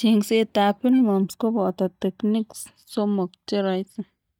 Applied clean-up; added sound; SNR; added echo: neural mask model DeepFilterNet 3.